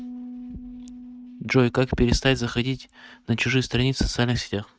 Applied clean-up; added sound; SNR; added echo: neural mask model RNNoise.